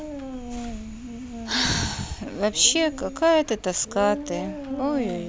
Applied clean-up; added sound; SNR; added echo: none; Dog; 11 dB; none.